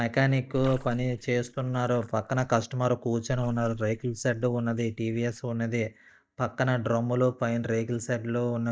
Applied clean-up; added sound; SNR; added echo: neural mask model DeepFilterNet 3.